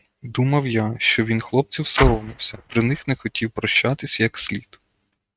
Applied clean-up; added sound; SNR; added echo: neural mask model RNNoise.